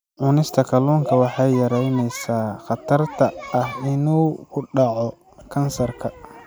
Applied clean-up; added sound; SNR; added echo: none; none; none; none.